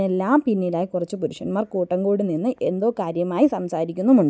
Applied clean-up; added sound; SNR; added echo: none; none; none; none.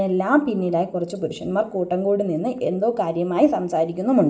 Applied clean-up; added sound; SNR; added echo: none; none; none; reverberation time 0.7 s.